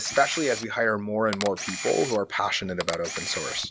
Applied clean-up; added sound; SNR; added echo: none; Camera; 9 dB; none.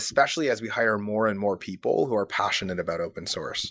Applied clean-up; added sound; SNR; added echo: none; none; none; none.